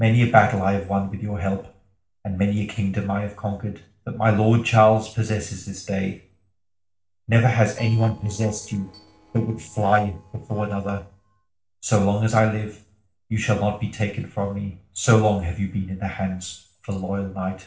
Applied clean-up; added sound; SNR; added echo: neural separator model SepFormer DNS4.